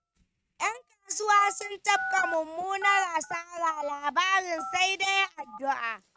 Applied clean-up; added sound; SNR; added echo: neural mask model RNNoise.